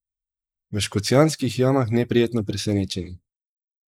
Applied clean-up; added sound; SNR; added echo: neural mask model Resemble Enhance denoiser.